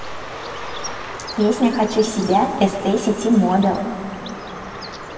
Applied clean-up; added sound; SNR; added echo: none; Bird; 12 dB; reverberation time 2.9 s.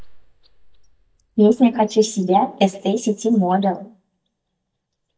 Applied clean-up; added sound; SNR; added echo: neural mask model DeepFilterNet 3.